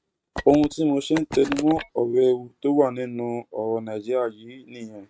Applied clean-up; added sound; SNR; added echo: neural mask model RNNoise.